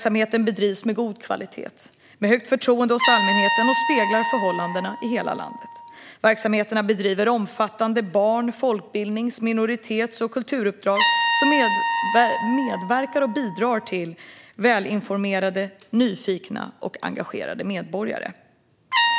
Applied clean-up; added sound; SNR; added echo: none; Trumpet; 5 dB; none.